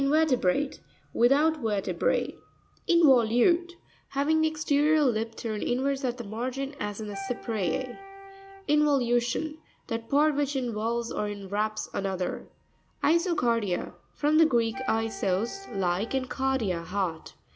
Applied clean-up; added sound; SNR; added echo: none; Wind instrument, woodwind instrument; 16 dB; none.